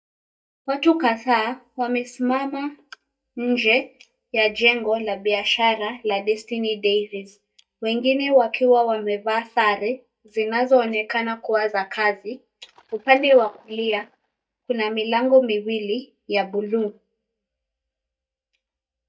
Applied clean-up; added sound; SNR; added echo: neural mask model DeepFilterNet 3.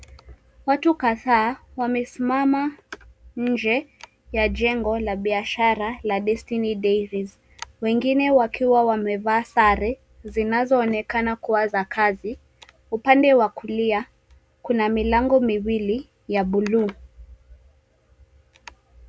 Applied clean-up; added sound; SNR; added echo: none; none; none; none.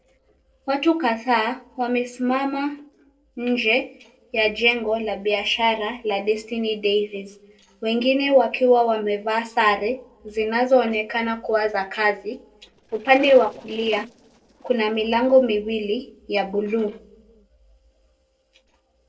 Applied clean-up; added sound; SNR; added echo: neural separator model SepFormer DNS4.